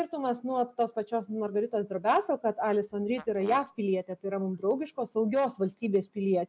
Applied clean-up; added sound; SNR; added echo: none; Fart; 18 dB; none.